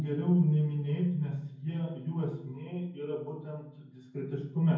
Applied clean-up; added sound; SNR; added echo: none; none; none; reverberation time 0.9 s.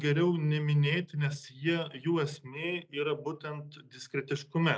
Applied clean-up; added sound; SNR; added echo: none; none; none; none.